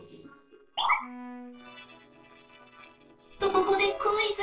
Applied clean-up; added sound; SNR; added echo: neural separator model SepFormer DNS4.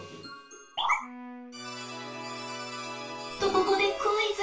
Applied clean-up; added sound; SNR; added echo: none; Wind instrument, woodwind instrument; 16 dB; reverberation time 0.3 s.